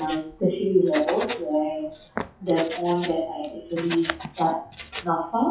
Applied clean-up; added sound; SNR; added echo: classical method WPE with log-MMSE.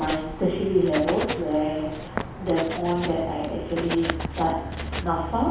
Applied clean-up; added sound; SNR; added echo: none; Writing; 7 dB; reverberation time 0.8 s.